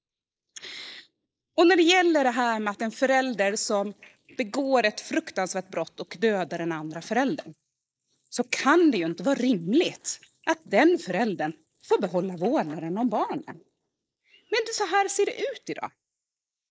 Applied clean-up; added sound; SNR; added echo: neural mask model Resemble Enhance denoiser.